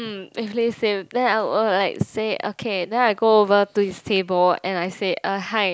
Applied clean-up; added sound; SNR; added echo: none; none; none; none.